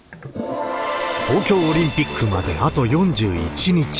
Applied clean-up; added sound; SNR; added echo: none; Sink (filling or washing); 15 dB; none.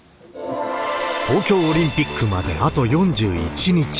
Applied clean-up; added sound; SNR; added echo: none; none; none; none.